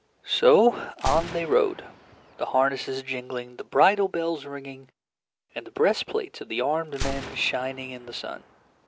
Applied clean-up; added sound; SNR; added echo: none; Gunshot, gunfire; 14 dB; none.